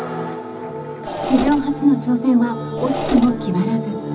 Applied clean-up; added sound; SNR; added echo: none; Engine / Mechanisms; 8 dB; reverberation time 0.4 s.